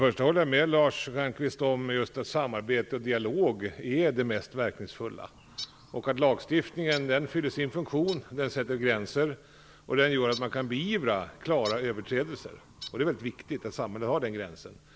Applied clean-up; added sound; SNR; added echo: none; Bird; 19 dB; none.